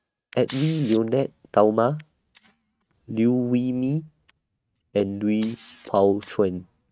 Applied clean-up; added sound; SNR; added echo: neural mask model RNNoise.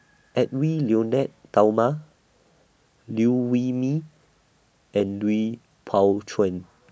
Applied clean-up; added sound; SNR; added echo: none; none; none; none.